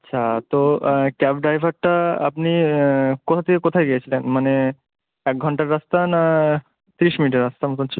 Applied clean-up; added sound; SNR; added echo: none; none; none; none.